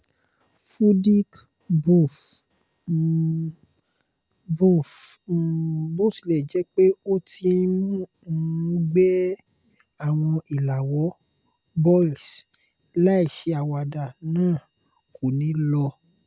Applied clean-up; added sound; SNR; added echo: none; none; none; none.